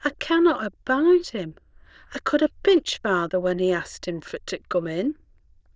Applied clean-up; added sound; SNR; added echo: neural diffusion model UNIVERSE++.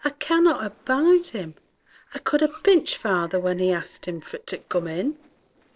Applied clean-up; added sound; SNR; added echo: neural separator model SepFormer DNS4.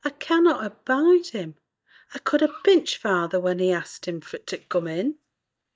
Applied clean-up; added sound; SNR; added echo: neural mask model DeepFilterNet 3.